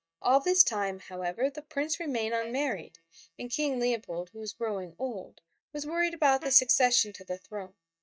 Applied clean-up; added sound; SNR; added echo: neural mask model DeepFilterNet 3.